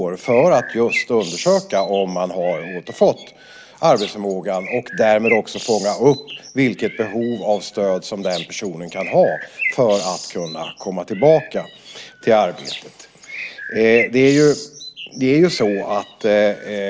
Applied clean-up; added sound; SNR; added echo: none; Bird; 13 dB; none.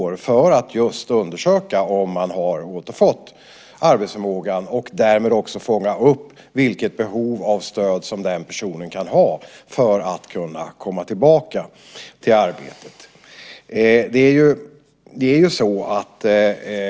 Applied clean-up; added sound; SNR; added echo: none; none; none; none.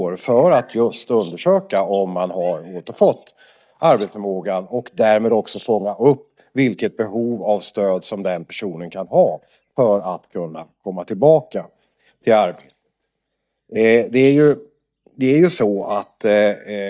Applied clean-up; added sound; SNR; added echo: neural mask model DeepFilterNet 3.